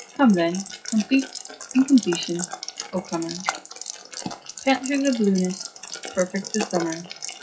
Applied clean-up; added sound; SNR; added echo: classical method WPE with log-MMSE.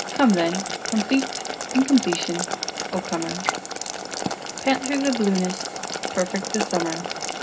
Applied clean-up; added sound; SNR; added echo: none; Boiling; 4 dB; reverberation time 0.2 s.